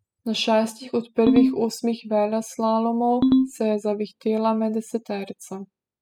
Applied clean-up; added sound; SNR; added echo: classical method spectral subtraction.